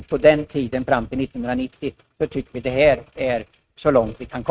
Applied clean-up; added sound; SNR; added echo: neural mask model RNNoise.